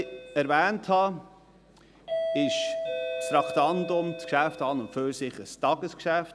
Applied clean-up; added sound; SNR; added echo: none; Doorbell; 7 dB; none.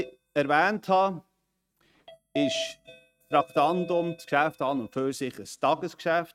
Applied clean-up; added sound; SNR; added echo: neural mask model RNNoise.